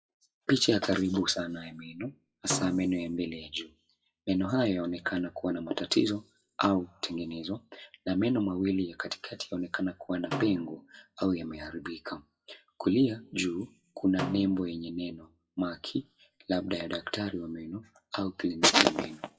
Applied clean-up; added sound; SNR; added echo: classical method WPE with log-MMSE.